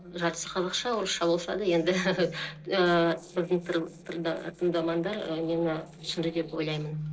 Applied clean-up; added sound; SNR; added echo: neural separator model SepFormer DNS4.